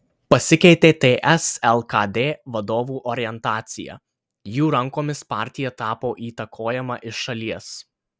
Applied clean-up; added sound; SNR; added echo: none; none; none; none.